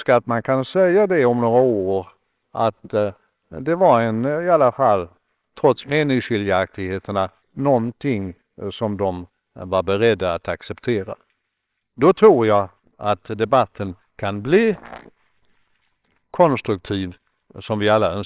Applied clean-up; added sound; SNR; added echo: neural separator model SepFormer WHAMR!.